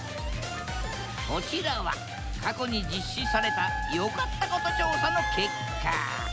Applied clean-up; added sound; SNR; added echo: none; Wind instrument, woodwind instrument; 2 dB; none.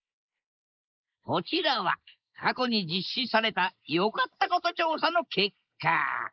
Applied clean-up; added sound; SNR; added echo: neural mask model Resemble Enhance denoiser.